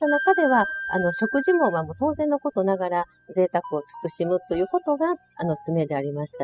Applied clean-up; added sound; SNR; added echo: classical method spectral subtraction.